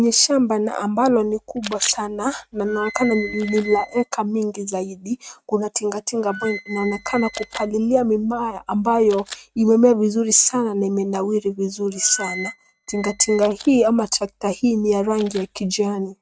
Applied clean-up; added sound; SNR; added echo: neural mask model RNNoise.